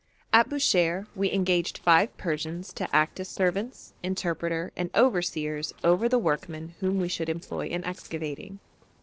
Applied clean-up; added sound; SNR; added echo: neural separator model SepFormer DNS4.